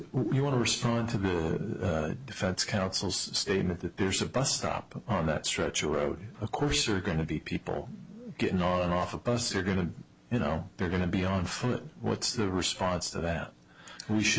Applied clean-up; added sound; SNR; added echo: none; none; none; none.